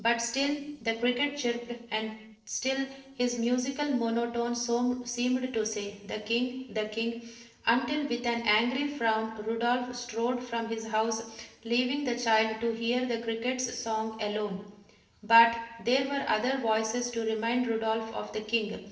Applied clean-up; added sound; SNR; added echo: neural separator model SepFormer DNS4.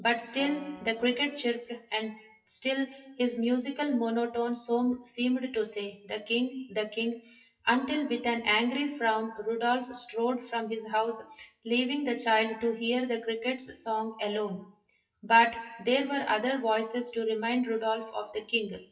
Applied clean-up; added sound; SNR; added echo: classical method WPE with log-MMSE.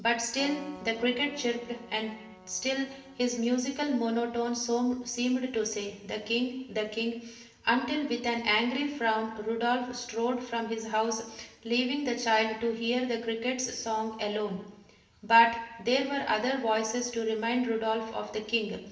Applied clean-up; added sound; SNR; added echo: none; Keyboard (musical); 19 dB; reverberation time 0.9 s.